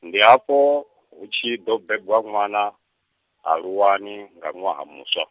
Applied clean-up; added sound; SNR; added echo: none; none; none; none.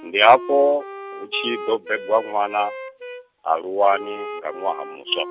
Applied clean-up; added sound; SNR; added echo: none; Wind instrument, woodwind instrument; 13 dB; none.